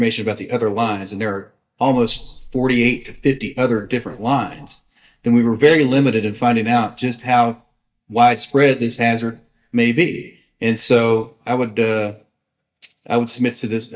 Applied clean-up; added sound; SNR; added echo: neural mask model DeepFilterNet 3.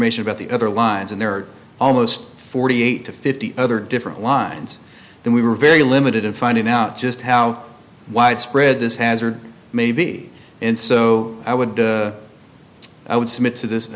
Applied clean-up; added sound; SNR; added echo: none; none; none; none.